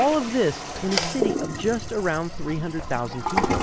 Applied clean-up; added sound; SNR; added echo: none; Toilet flush; 3 dB; none.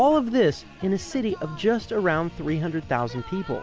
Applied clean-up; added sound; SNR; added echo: none; none; none; none.